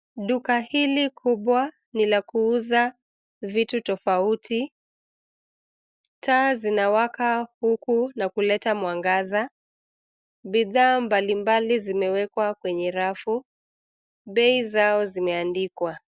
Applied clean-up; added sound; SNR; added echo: none; none; none; none.